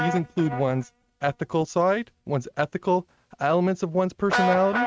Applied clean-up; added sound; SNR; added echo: neural mask model RNNoise.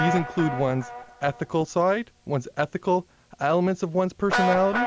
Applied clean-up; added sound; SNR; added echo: none; Guitar; 7 dB; none.